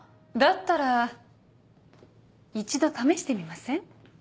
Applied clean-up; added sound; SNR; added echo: none; none; none; none.